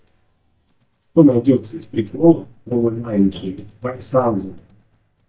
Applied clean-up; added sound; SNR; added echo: neural mask model DeepFilterNet 3.